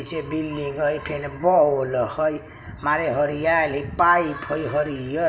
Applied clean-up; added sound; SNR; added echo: none; none; none; reverberation time 0.8 s.